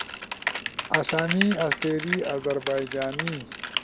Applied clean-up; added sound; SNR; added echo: none; Typing; 3 dB; none.